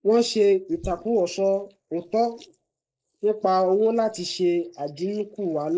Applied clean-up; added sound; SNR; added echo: neural mask model Resemble Enhance denoiser.